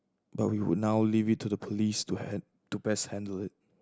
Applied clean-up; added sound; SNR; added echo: none; none; none; none.